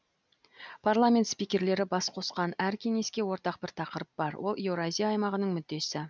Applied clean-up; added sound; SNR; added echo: none; none; none; none.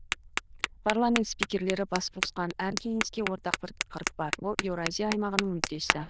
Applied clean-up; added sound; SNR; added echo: neural diffusion model UNIVERSE++.